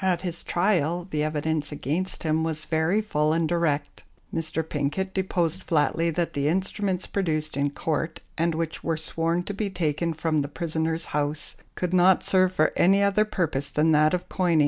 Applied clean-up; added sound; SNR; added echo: none; none; none; none.